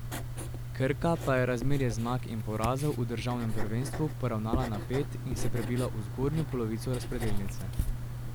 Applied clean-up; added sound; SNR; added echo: none; Writing; 1 dB; none.